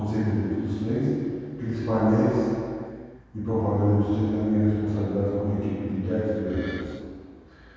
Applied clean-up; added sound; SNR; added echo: none; Wood; 18 dB; reverberation time 2.1 s.